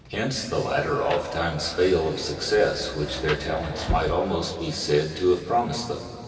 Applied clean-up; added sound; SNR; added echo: none; Rain; 11 dB; reverberation time 2.5 s.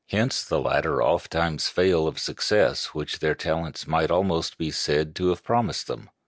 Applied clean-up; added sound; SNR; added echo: none; none; none; none.